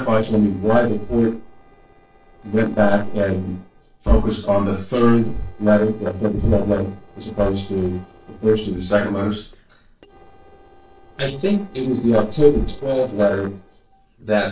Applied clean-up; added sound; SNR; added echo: neural separator model SepFormer DNS4.